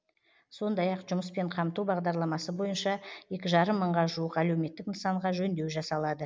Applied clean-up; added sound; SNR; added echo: none; none; none; none.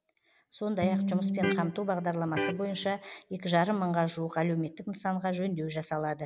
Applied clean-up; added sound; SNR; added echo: none; Electric guitar; 1 dB; none.